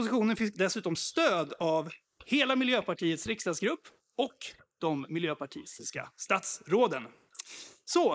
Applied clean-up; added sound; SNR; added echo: neural mask model Resemble Enhance denoiser.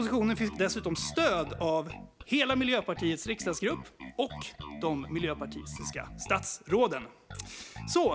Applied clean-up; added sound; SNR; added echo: none; Bass guitar; 13 dB; none.